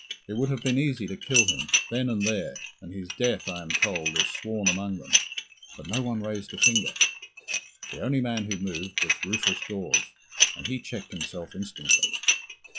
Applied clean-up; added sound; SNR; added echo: classical method log-MMSE.